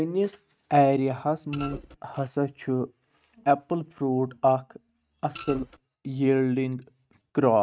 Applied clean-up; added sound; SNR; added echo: neural mask model RNNoise.